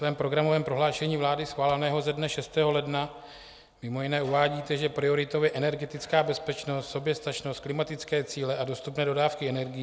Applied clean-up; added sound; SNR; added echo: none; none; none; none.